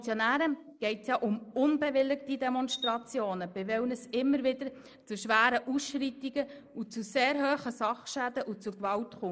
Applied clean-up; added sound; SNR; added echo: neural mask model Resemble Enhance denoiser.